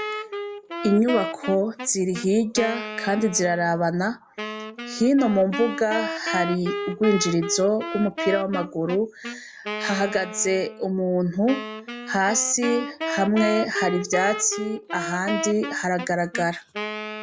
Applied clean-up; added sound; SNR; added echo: none; Wind instrument, woodwind instrument; 8 dB; none.